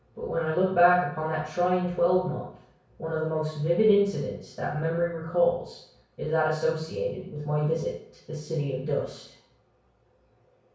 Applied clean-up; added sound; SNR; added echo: none; none; none; reverberation time 0.6 s.